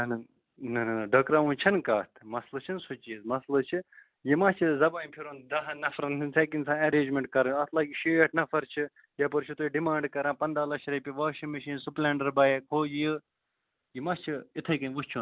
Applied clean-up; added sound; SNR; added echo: none; none; none; none.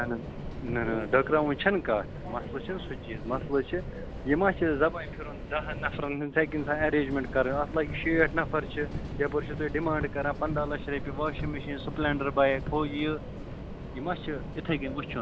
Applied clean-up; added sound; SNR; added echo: none; Subway, metro, underground; 7 dB; none.